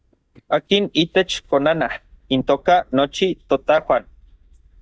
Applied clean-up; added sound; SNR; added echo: neural mask model DeepFilterNet 3.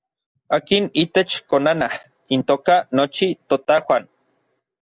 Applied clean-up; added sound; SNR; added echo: none; none; none; none.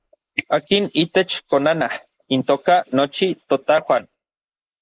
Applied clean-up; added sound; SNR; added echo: neural mask model Resemble Enhance denoiser.